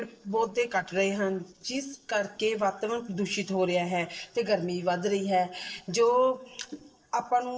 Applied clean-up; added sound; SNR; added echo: neural separator model SepFormer DNS4.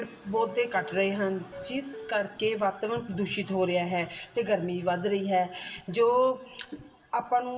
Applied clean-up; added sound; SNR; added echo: none; Subway, metro, underground; 16 dB; reverberation time 0.7 s.